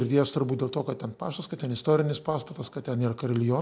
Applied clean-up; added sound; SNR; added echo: none; none; none; none.